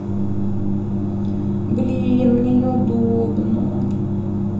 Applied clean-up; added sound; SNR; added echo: none; none; none; reverberation time 0.6 s.